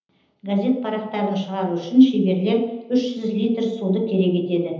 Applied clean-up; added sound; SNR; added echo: none; none; none; reverberation time 0.9 s.